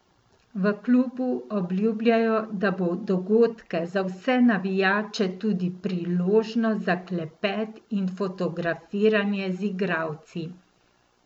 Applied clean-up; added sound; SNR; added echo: none; none; none; none.